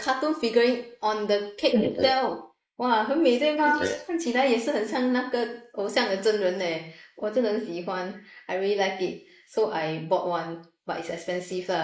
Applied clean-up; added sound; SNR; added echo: neural mask model Resemble Enhance denoiser.